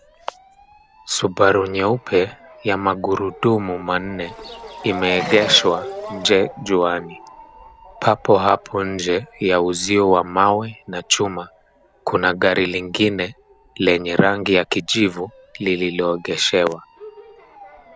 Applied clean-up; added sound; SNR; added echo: none; Motor vehicle (road) / Siren + Livestock, farm animals, working animals; 17 dB; none.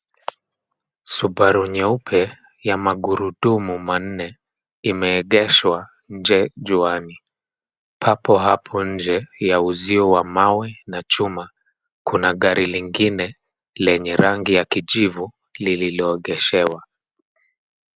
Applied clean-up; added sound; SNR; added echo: none; none; none; none.